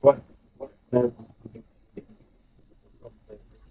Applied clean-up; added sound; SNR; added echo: neural mask model DeepFilterNet 3.